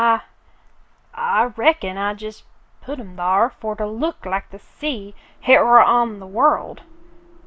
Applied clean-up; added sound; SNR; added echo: none; none; none; none.